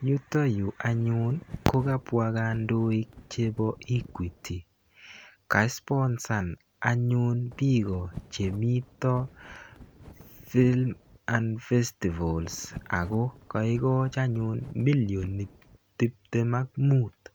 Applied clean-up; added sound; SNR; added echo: none; Wind; 19 dB; none.